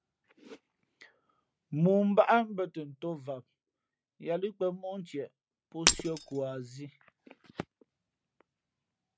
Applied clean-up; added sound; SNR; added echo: none; Shatter; -1 dB; none.